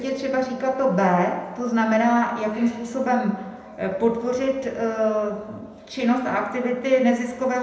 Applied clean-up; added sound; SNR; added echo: none; none; none; reverberation time 0.8 s.